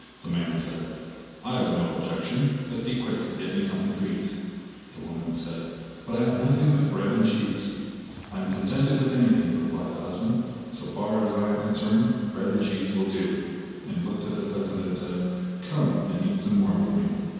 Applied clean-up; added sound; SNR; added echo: none; Walk, footsteps; 19 dB; reverberation time 2.1 s.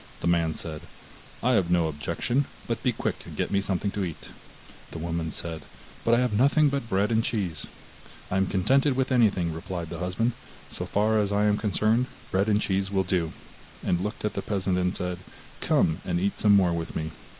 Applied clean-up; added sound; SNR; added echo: none; none; none; none.